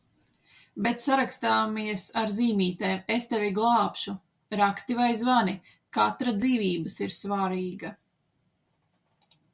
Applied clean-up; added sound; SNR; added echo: none; none; none; none.